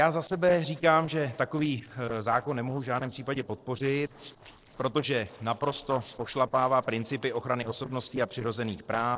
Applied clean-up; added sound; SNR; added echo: neural separator model SepFormer DNS4.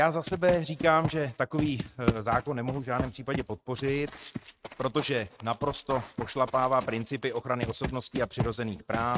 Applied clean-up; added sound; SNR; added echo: neural mask model RNNoise.